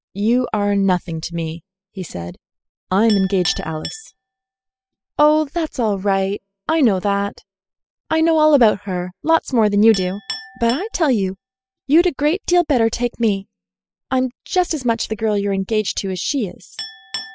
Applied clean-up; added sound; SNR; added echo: classical method spectral subtraction.